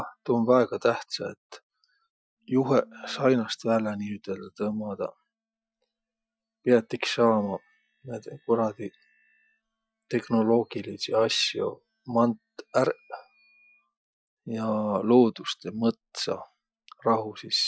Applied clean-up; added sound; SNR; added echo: classical method Wiener filter.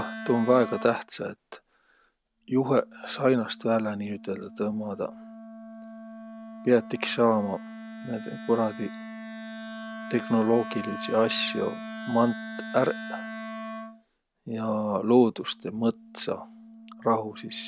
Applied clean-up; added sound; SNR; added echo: none; Wind instrument, woodwind instrument; 13 dB; none.